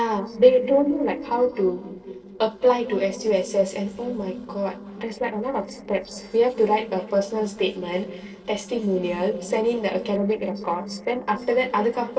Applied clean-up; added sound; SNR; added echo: neural separator model SepFormer DNS4.